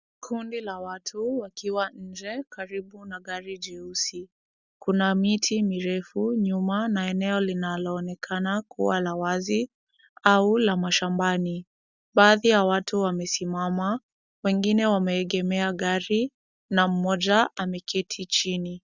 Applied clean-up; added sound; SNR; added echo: none; none; none; none.